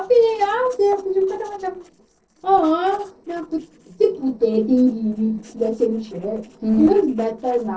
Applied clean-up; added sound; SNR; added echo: neural separator model SepFormer DNS4.